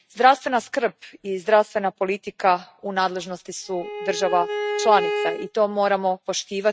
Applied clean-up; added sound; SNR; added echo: neural mask model RNNoise.